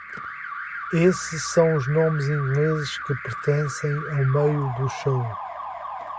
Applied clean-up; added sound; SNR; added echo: none; Alarm; 10 dB; none.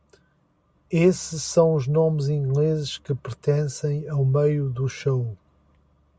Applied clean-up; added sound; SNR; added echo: none; none; none; none.